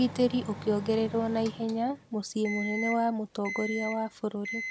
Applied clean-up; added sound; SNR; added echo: none; Microwave oven; 10 dB; none.